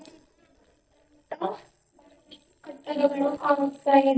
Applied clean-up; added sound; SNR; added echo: neural mask model DeepFilterNet 3.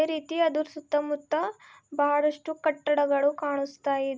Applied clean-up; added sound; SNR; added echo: none; none; none; none.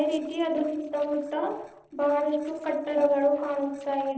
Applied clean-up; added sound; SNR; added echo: neural separator model SepFormer DNS4.